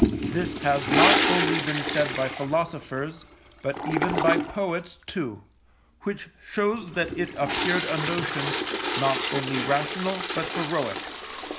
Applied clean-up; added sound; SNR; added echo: none; Toilet flush; 0 dB; none.